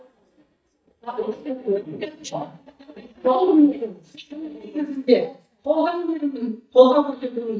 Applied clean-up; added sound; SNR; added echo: neural mask model DeepFilterNet 3.